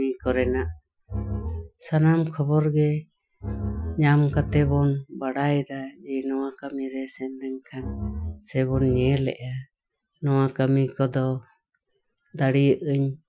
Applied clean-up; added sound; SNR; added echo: classical method Wiener filter.